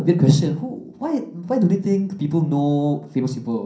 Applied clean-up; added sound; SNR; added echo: none; none; none; reverberation time 0.6 s.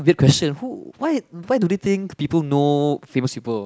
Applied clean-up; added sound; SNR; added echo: none; none; none; none.